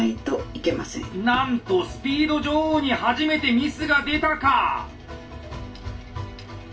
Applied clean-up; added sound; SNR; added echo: none; Bowed string instrument; 19 dB; reverberation time 0.3 s.